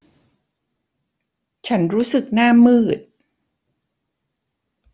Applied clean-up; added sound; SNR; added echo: none; none; none; none.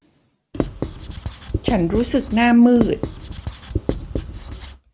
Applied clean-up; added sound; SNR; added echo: none; Writing; 6 dB; none.